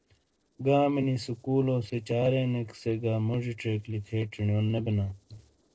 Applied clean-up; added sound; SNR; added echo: neural separator model SepFormer DNS4.